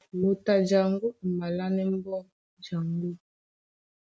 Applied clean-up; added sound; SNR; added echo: none; none; none; none.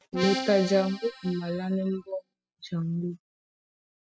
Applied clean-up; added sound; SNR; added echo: classical method spectral subtraction.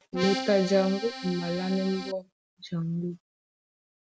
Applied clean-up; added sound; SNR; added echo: none; Accordion; 6 dB; none.